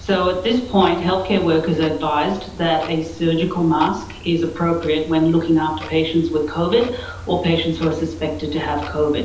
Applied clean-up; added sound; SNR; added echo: none; Clock; 16 dB; reverberation time 0.8 s.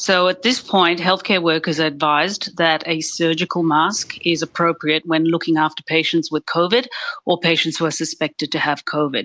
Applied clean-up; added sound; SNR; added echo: none; none; none; none.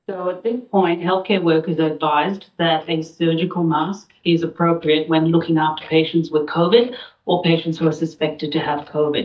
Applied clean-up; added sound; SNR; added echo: neural mask model DeepFilterNet 3.